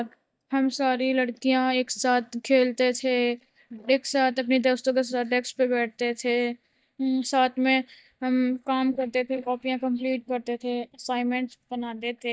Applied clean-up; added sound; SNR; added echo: neural mask model DeepFilterNet 3.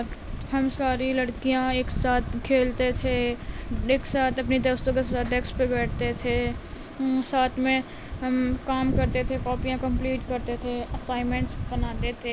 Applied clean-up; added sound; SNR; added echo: none; none; none; none.